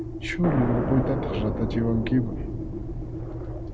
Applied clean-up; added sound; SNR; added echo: none; Engine + Explosion; 1 dB; none.